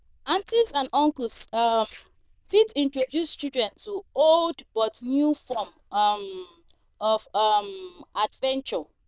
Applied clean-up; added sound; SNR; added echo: neural diffusion model UNIVERSE++.